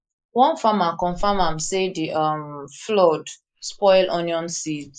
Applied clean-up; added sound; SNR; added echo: neural mask model Resemble Enhance denoiser.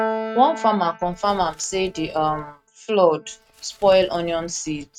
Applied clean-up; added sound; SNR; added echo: neural mask model RNNoise.